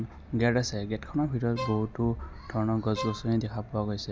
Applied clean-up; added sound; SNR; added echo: none; Bowed string instrument; 11 dB; none.